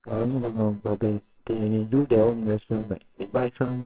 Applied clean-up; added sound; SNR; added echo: neural separator model SepFormer WHAMR!.